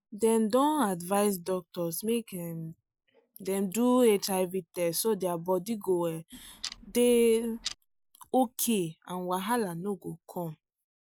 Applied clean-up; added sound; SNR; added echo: neural mask model Resemble Enhance denoiser.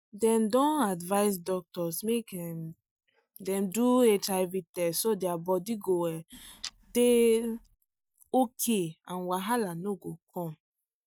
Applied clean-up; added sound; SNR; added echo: neural mask model DeepFilterNet 3.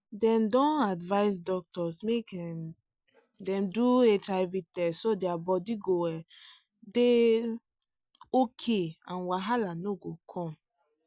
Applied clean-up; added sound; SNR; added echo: none; none; none; none.